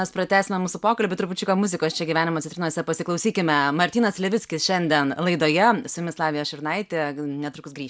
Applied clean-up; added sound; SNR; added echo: none; none; none; none.